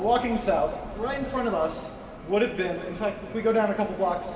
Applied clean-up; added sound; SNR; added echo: none; none; none; reverberation time 2.2 s.